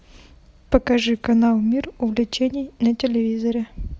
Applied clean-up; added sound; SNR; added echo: none; none; none; none.